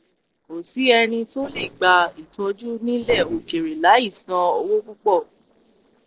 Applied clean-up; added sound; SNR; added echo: neural separator model SepFormer DNS4.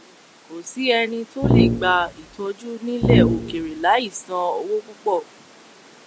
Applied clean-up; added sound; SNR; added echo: none; Brass instrument; -4 dB; none.